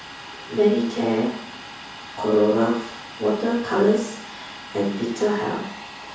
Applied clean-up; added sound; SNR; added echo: none; Domestic sounds, home sounds; 15 dB; reverberation time 0.6 s.